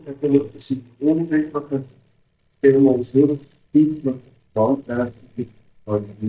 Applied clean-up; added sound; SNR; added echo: neural mask model DeepFilterNet 3.